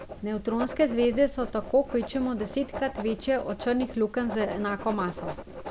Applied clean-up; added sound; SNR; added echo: none; Writing; 11 dB; none.